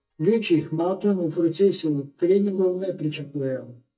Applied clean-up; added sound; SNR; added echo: neural mask model DeepFilterNet 3.